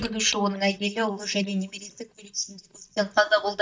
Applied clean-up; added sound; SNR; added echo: neural mask model DeepFilterNet 3.